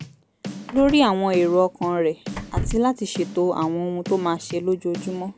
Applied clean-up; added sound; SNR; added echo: none; Bass drum / Snare drum + Door / Car; 11 dB; none.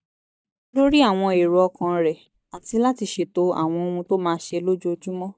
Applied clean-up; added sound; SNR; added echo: neural mask model DeepFilterNet 3.